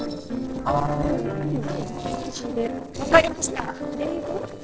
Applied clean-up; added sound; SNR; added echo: neural separator model SepFormer DNS4.